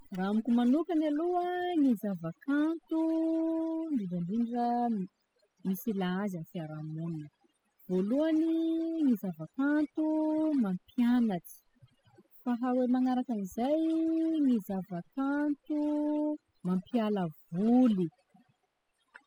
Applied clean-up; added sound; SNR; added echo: classical method spectral subtraction.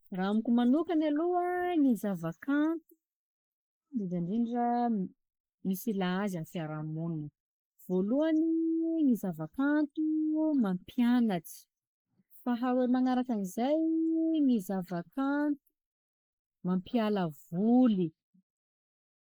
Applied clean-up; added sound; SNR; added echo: neural mask model Resemble Enhance denoiser.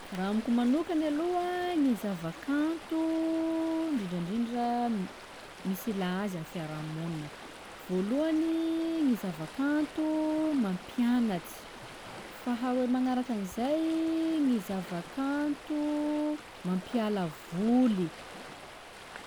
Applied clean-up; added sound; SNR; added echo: none; Stream; 15 dB; none.